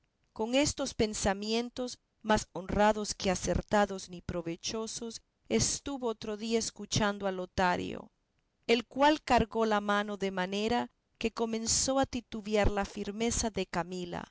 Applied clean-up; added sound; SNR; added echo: none; none; none; none.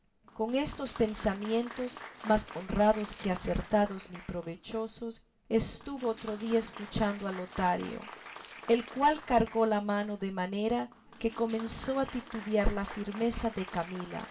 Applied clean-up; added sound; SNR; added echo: none; Applause; 17 dB; reverberation time 0.2 s.